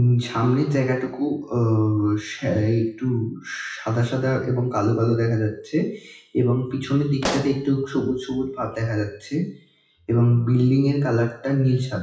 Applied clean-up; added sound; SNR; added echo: classical method WPE with log-MMSE.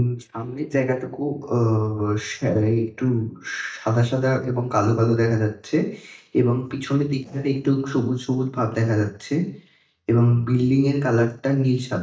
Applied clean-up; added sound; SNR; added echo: neural mask model DeepFilterNet 3.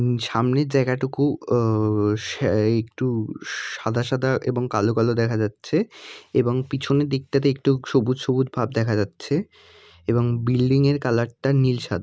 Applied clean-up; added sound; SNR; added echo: none; none; none; none.